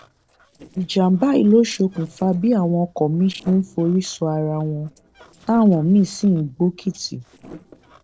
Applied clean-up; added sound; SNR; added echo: neural separator model SepFormer DNS4.